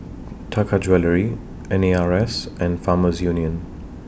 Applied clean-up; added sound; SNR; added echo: none; none; none; none.